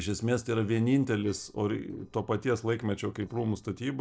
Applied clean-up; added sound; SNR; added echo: neural separator model SepFormer DNS4.